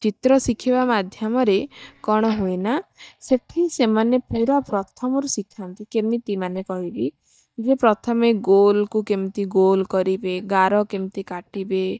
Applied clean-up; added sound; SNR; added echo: neural mask model DeepFilterNet 3.